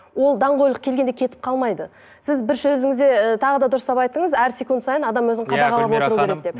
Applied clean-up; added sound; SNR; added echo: none; none; none; none.